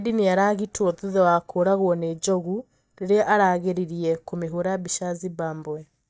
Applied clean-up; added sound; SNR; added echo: neural mask model DeepFilterNet 3.